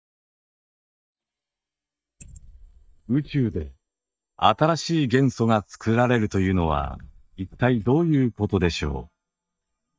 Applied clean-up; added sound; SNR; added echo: neural mask model DeepFilterNet 3.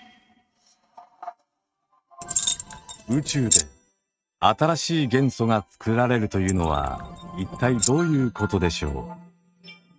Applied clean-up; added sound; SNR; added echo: neural mask model RNNoise.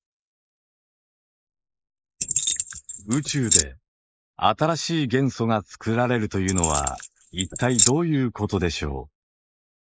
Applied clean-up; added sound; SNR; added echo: neural mask model Resemble Enhance denoiser.